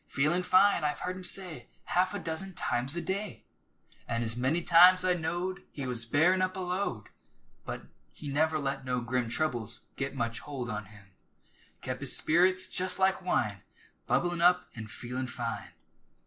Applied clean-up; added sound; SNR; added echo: none; none; none; none.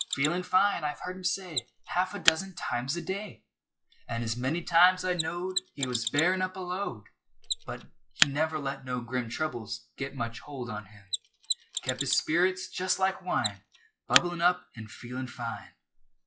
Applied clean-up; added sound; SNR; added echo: classical method log-MMSE.